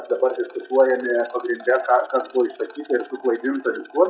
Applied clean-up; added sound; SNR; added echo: classical method WPE with log-MMSE.